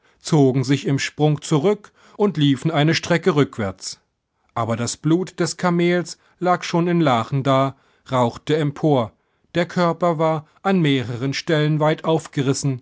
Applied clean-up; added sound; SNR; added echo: none; none; none; none.